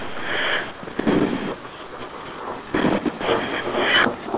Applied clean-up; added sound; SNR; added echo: none; Thunder; 5 dB; none.